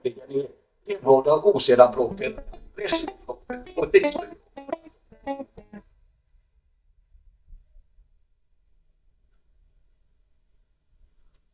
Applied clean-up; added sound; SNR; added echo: neural mask model DeepFilterNet 3.